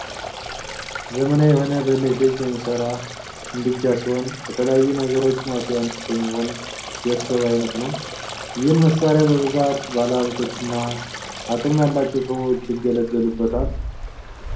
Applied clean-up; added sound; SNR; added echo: none; Stream; 11 dB; reverberation time 0.6 s.